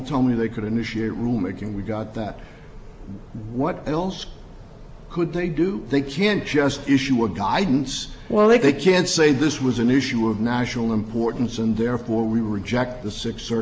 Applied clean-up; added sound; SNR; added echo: none; none; none; none.